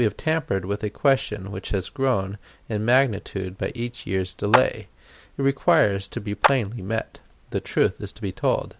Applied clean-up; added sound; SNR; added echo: none; Clapping; 4 dB; none.